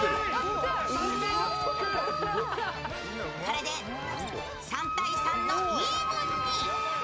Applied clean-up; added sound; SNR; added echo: none; Wind instrument, woodwind instrument; 1 dB; none.